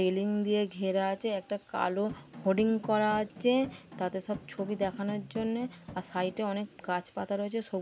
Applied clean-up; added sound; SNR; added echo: none; Drum; 15 dB; none.